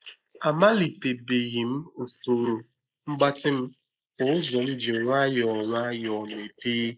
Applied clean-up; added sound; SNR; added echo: neural mask model Resemble Enhance denoiser.